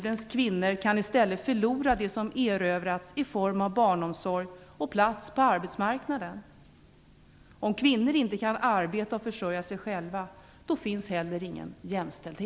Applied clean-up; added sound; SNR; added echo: none; none; none; none.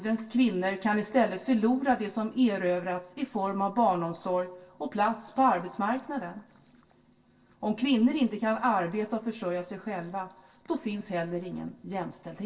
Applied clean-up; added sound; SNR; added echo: neural separator model SepFormer DNS4.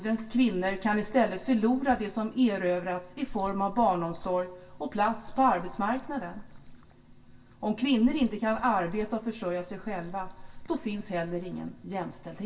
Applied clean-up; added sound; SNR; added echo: none; Liquid; 15 dB; reverberation time 0.2 s.